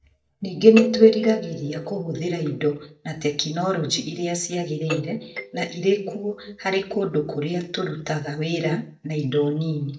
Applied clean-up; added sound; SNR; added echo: neural mask model DeepFilterNet 3.